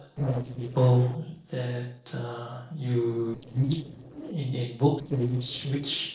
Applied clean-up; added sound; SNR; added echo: neural separator model SepFormer DNS4.